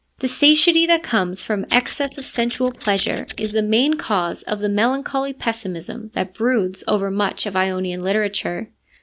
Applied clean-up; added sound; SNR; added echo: neural mask model Resemble Enhance denoiser.